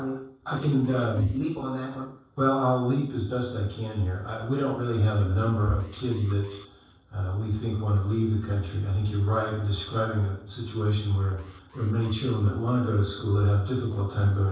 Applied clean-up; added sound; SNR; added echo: neural separator model SepFormer DNS4.